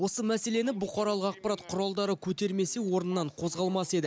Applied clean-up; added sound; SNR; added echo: none; none; none; none.